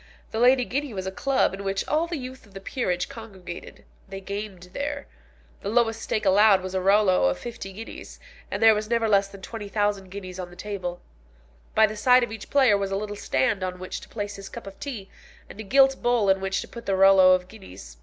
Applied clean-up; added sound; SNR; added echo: none; none; none; none.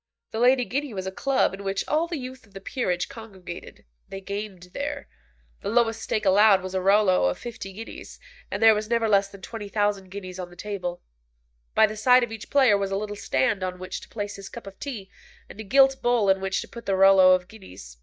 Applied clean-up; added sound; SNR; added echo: neural mask model DeepFilterNet 3.